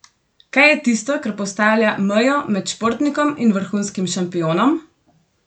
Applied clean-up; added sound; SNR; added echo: none; none; none; none.